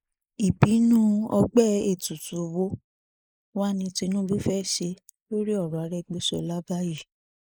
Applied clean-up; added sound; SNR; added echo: neural mask model Resemble Enhance denoiser.